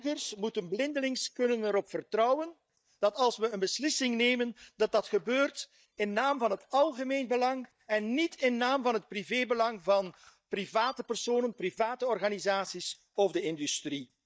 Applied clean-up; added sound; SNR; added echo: neural mask model DeepFilterNet 3.